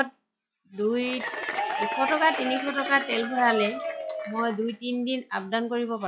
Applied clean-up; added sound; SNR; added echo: classical method log-MMSE.